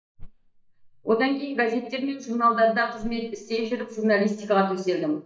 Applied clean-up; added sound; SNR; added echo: neural mask model DeepFilterNet 3.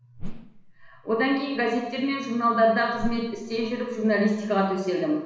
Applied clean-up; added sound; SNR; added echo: none; Whoosh, swoosh, swish; 13 dB; reverberation time 1.1 s.